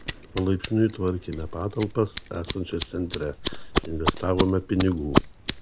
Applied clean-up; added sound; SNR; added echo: none; Scissors; 3 dB; none.